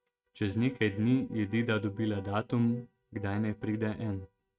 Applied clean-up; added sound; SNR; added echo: neural mask model RNNoise.